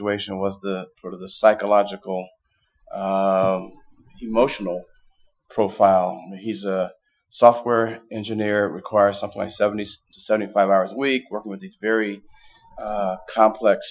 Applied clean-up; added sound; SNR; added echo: classical method Wiener filter.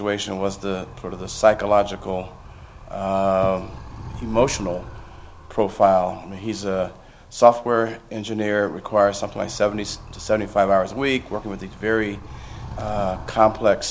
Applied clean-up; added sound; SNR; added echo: none; Animal; 16 dB; none.